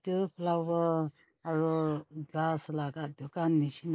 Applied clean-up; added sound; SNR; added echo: neural mask model Resemble Enhance denoiser.